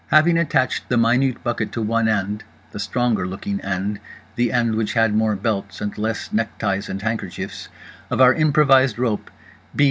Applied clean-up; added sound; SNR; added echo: none; none; none; none.